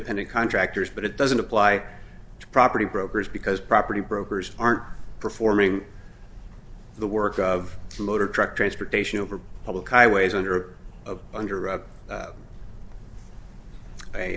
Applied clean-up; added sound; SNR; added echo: none; none; none; none.